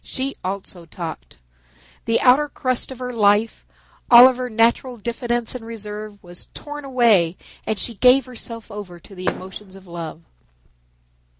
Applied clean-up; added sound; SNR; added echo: none; Fireworks; 13 dB; none.